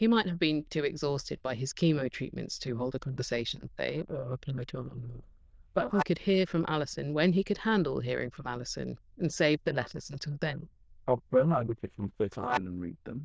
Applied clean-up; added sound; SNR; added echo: neural diffusion model UNIVERSE++.